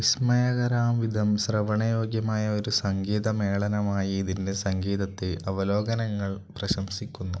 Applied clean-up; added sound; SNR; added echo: none; none; none; none.